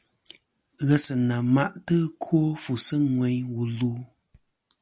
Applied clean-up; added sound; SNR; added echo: none; none; none; none.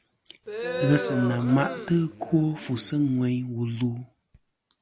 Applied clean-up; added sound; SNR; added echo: none; Crowd; 7 dB; none.